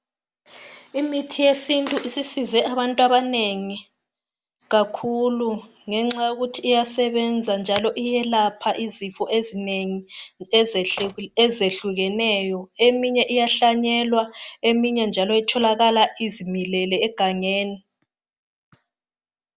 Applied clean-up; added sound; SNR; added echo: none; Finger snapping + Slam; 16 dB; none.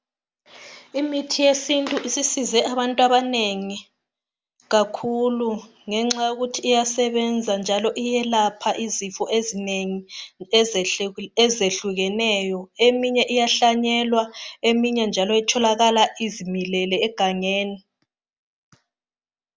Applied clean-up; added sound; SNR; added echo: none; none; none; none.